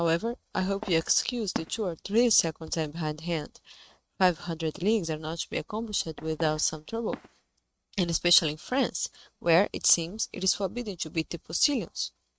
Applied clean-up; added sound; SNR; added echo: neural mask model RNNoise.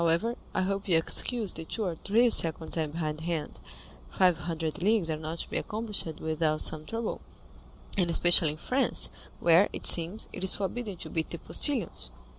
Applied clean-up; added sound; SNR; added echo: none; none; none; none.